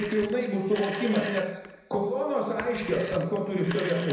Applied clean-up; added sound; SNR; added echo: none; Telephone; 10 dB; reverberation time 1.0 s.